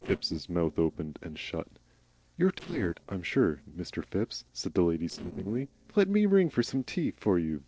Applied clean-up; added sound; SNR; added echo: neural separator model SepFormer DNS4.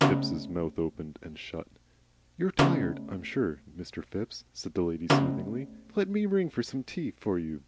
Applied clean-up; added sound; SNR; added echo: none; Snare drum; 0 dB; none.